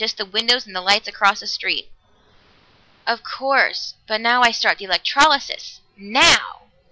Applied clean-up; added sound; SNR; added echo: none; none; none; none.